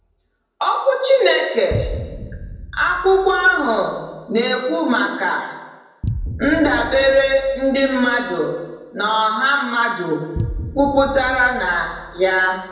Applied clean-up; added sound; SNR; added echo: none; Boom; 13 dB; reverberation time 0.9 s.